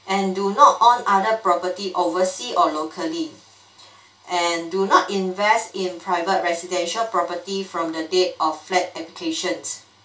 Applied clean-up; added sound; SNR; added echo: none; none; none; reverberation time 0.2 s.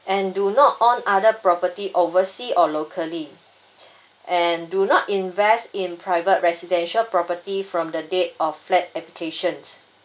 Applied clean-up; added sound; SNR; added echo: none; none; none; none.